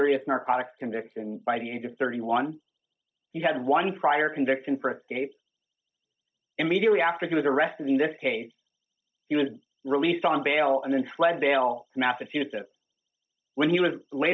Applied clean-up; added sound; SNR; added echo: neural mask model DeepFilterNet 3.